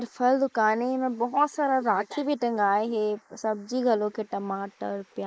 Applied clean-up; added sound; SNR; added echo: neural mask model Resemble Enhance denoiser.